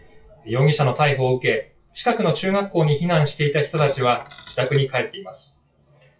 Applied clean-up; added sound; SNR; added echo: classical method WPE with log-MMSE.